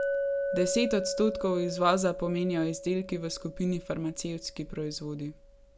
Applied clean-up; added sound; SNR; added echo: none; Chink, clink; 6 dB; none.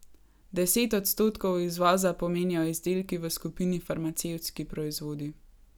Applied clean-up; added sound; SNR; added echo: none; none; none; none.